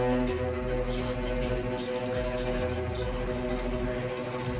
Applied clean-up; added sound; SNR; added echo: none; Bowed string instrument; -5 dB; reverberation time 0.9 s.